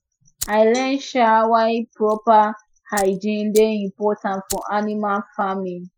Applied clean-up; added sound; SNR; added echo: classical method Wiener filter.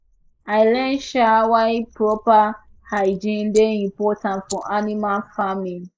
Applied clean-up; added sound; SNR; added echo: neural mask model Resemble Enhance denoiser.